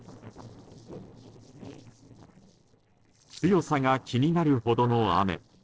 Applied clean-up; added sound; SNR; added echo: neural separator model SepFormer DNS4.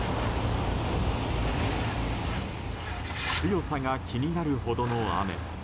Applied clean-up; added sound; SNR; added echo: none; Truck; 7 dB; none.